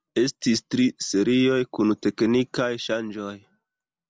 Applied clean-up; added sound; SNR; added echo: none; none; none; none.